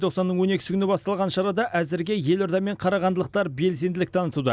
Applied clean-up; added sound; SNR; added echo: none; none; none; none.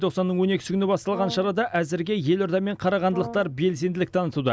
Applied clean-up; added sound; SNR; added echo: none; Brass instrument; 14 dB; none.